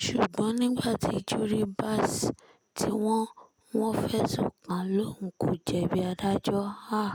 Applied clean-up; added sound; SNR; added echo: none; none; none; none.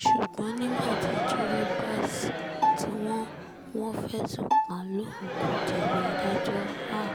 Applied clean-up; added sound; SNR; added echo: none; Crowd + Bowed string instrument; -3 dB; none.